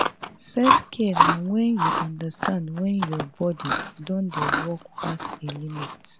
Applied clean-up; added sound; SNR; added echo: none; Chewing, mastication; -1 dB; none.